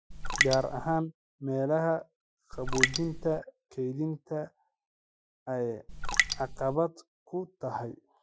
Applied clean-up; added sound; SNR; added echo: classical method Wiener filter.